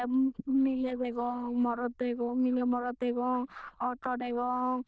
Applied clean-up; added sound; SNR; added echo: neural diffusion model UNIVERSE++.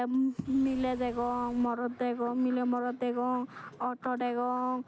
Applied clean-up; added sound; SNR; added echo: none; Engine / Car; 19 dB; none.